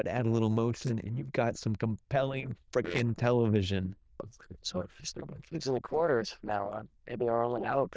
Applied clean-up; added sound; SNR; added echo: neural diffusion model UNIVERSE++.